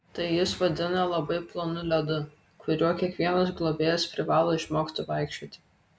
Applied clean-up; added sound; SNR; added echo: none; none; none; none.